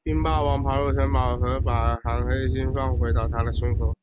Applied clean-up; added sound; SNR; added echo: none; Wind; -4 dB; none.